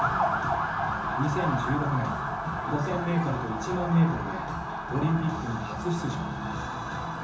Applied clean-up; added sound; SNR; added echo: none; Motor vehicle (road) / Siren; 2 dB; reverberation time 0.7 s.